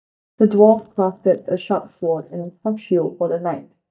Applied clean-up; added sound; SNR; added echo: neural mask model DeepFilterNet 3.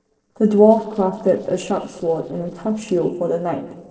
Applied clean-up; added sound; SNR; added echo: neural separator model SepFormer DNS4.